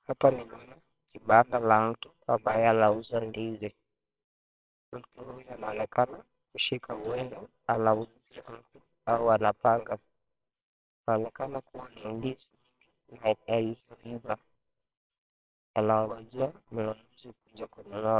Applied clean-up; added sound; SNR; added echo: neural separator model SepFormer WHAMR!.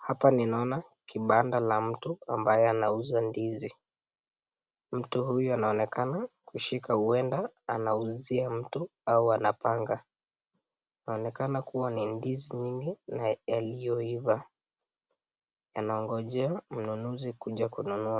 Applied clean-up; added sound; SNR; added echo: none; none; none; none.